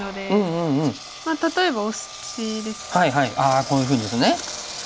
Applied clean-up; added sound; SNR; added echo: none; Engine; 13 dB; none.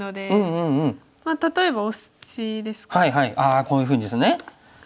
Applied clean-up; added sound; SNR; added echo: none; none; none; none.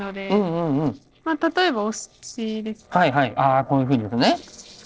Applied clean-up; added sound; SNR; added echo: neural separator model SepFormer DNS4.